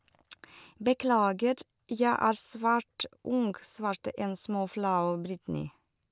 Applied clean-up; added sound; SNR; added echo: none; none; none; none.